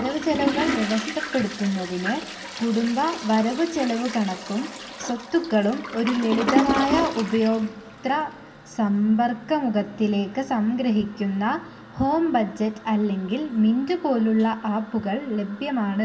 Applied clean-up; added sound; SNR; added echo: none; Toilet flush; 8 dB; reverberation time 2.4 s.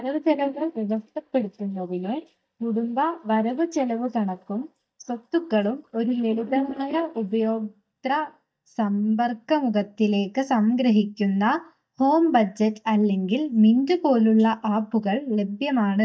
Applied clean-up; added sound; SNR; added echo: neural mask model DeepFilterNet 3.